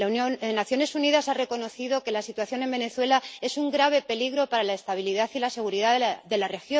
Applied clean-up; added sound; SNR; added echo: none; none; none; none.